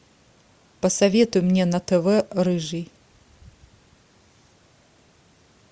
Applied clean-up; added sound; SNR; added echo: none; none; none; none.